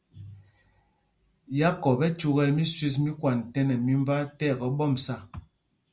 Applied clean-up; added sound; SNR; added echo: none; none; none; none.